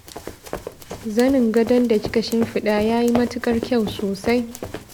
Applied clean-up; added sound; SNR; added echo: none; Run; 12 dB; none.